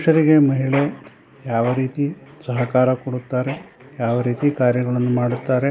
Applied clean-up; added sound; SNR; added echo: none; Mechanisms; 19 dB; none.